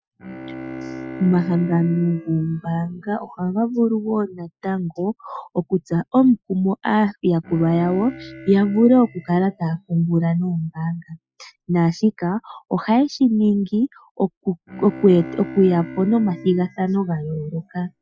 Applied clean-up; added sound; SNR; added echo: classical method Wiener filter.